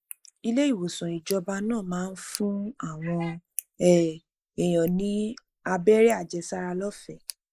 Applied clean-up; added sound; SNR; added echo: neural mask model Resemble Enhance denoiser.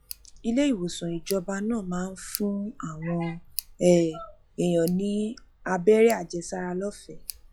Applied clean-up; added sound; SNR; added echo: classical method log-MMSE.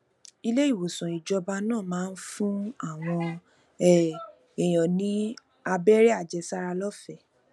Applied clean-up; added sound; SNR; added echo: none; none; none; none.